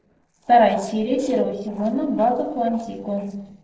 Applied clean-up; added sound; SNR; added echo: neural separator model SepFormer DNS4.